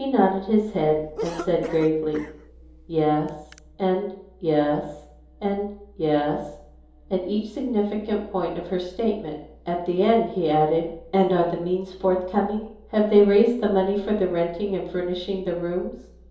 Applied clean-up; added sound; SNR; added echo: none; Cough; 16 dB; reverberation time 2.8 s.